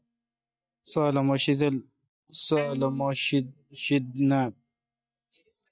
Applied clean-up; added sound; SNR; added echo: neural mask model DeepFilterNet 3.